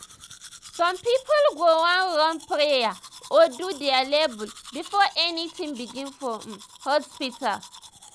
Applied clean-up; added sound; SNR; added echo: none; Domestic sounds, home sounds; 19 dB; none.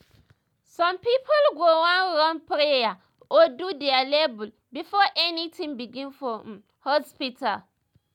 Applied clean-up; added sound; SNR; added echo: none; none; none; none.